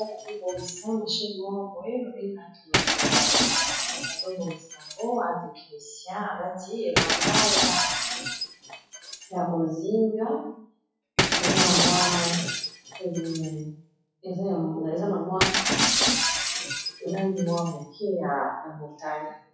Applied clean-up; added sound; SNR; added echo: classical method WPE with log-MMSE.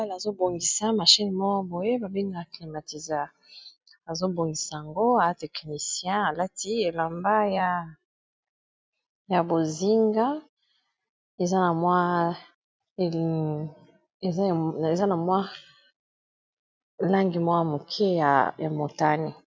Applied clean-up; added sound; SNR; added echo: none; none; none; none.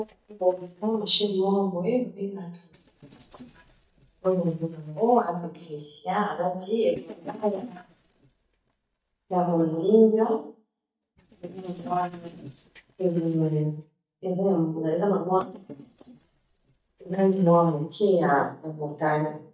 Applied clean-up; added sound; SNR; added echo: neural mask model DeepFilterNet 3.